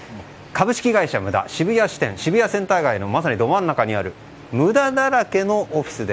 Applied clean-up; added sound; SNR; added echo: none; none; none; none.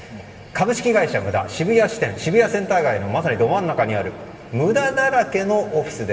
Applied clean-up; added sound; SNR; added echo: none; none; none; reverberation time 2.0 s.